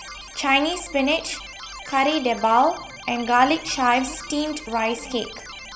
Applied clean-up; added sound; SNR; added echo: none; Keyboard (musical); 16 dB; none.